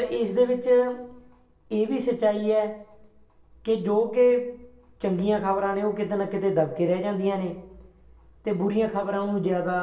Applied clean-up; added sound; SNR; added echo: none; none; none; reverberation time 0.7 s.